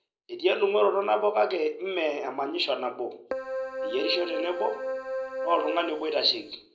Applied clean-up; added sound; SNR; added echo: none; Keyboard (musical); 5 dB; reverberation time 0.5 s.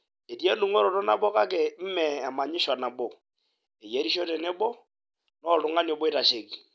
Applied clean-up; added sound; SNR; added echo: none; none; none; none.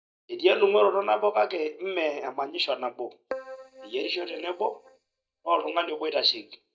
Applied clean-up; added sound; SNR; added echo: neural mask model DeepFilterNet 3.